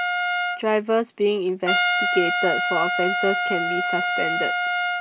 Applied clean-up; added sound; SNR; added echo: none; Trumpet; -2 dB; none.